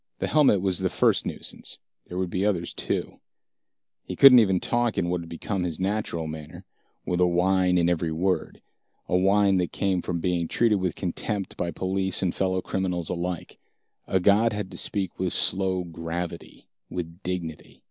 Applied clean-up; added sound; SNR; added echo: none; none; none; none.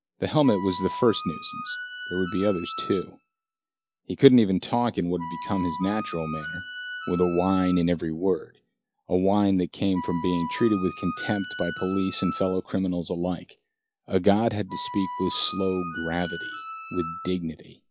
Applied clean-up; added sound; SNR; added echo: classical method log-MMSE.